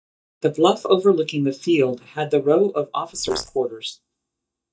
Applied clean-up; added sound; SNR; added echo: neural mask model DeepFilterNet 3.